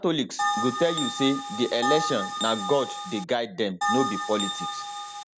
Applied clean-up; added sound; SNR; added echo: none; Bell; -1 dB; none.